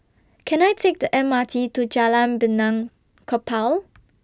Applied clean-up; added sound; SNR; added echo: none; none; none; none.